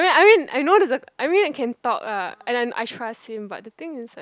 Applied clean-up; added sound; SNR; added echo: none; none; none; none.